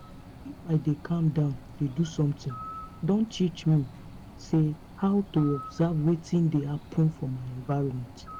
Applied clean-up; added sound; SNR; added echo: none; Bird; 16 dB; none.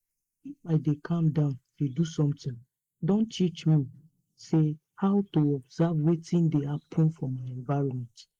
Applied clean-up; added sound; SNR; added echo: neural mask model Resemble Enhance denoiser.